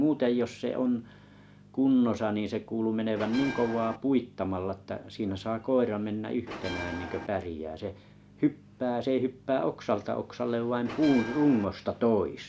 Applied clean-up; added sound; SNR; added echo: none; Bell; 9 dB; none.